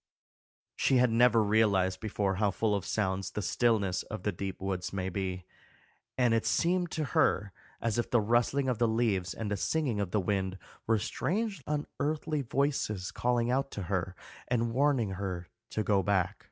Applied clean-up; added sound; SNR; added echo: none; none; none; none.